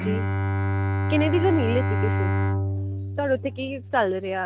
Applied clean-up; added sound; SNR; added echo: none; Bowed string instrument; -2 dB; none.